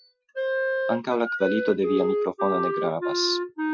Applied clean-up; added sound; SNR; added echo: classical method Wiener filter.